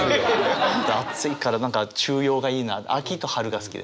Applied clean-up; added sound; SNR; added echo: none; none; none; none.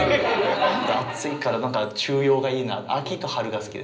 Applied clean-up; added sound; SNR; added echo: none; none; none; reverberation time 0.5 s.